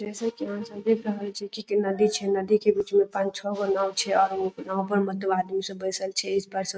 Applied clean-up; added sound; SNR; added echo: neural mask model RNNoise.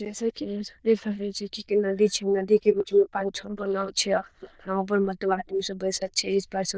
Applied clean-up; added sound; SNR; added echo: neural diffusion model UNIVERSE++.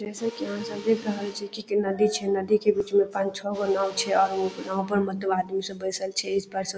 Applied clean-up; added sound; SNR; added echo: none; Mechanisms; 18 dB; none.